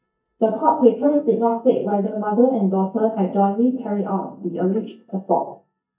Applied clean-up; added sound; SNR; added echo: neural mask model DeepFilterNet 3.